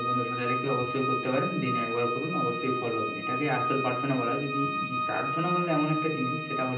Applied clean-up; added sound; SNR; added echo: none; Organ; 1 dB; reverberation time 0.6 s.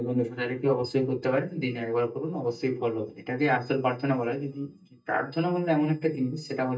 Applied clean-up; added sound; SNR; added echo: neural mask model DeepFilterNet 3.